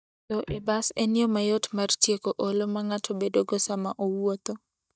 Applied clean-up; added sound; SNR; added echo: neural mask model DeepFilterNet 3.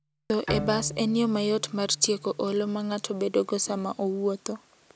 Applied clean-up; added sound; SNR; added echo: none; Bowed string instrument; 13 dB; none.